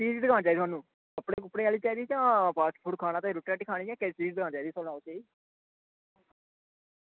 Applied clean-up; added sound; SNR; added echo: none; none; none; none.